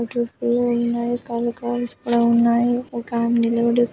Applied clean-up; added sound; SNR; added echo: none; none; none; none.